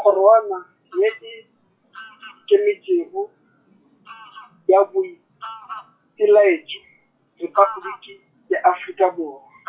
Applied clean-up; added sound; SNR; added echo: classical method WPE with log-MMSE.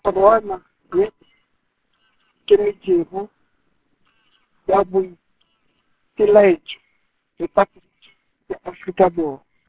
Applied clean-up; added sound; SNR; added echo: neural separator model SepFormer WHAMR!.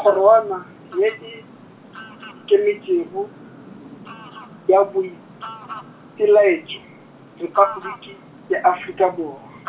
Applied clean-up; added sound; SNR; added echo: none; Fowl; 17 dB; reverberation time 0.2 s.